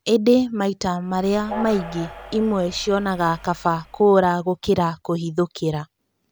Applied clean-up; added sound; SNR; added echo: none; Train; 16 dB; none.